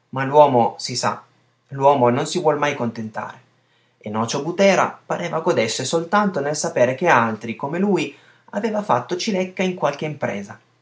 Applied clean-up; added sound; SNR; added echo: none; none; none; none.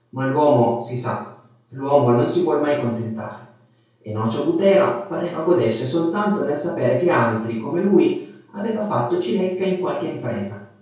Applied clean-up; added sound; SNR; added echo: none; none; none; reverberation time 0.6 s.